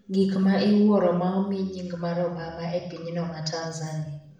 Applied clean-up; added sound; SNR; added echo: none; none; none; reverberation time 0.7 s.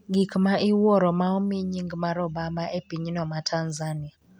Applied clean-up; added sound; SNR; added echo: none; none; none; none.